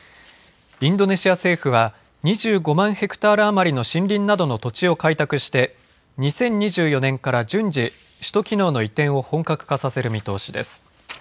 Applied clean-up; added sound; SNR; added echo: none; none; none; none.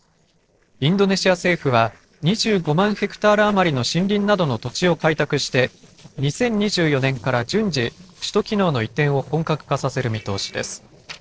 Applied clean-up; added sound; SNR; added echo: neural separator model SepFormer DNS4.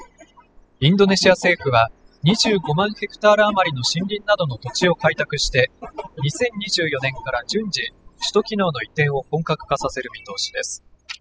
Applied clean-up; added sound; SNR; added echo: classical method spectral subtraction.